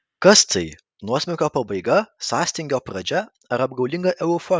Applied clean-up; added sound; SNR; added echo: none; none; none; none.